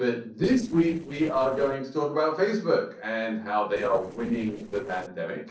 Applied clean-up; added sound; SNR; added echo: neural separator model SepFormer DNS4.